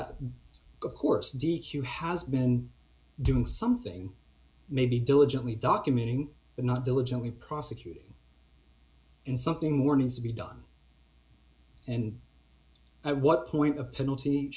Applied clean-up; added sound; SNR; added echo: none; Bass drum; 8 dB; none.